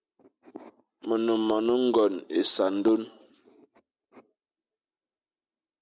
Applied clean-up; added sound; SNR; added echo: none; none; none; none.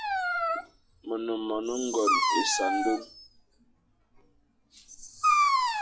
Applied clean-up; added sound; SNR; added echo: classical method WPE with log-MMSE.